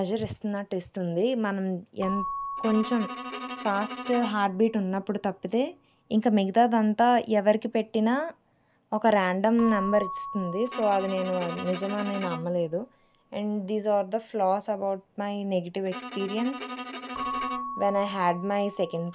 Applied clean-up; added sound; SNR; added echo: none; Keyboard (musical) / Bell + Bowed string instrument; 12 dB; none.